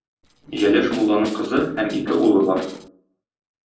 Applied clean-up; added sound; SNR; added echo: neural separator model SepFormer DNS4.